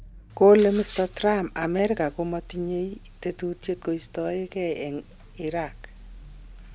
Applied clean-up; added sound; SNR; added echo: none; Vehicle; 20 dB; none.